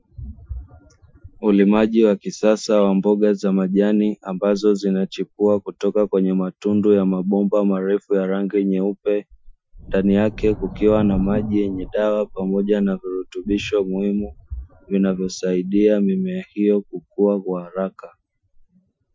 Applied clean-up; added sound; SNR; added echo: classical method Wiener filter.